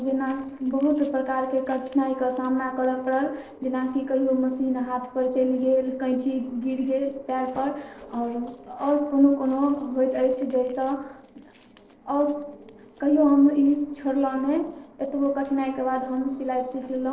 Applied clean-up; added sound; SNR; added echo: neural separator model SepFormer DNS4.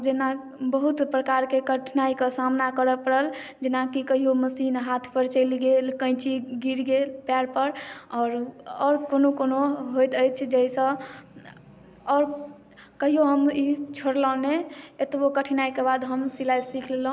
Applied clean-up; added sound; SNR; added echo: none; none; none; none.